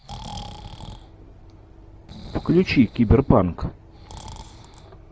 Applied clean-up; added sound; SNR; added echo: none; Breathing; 17 dB; none.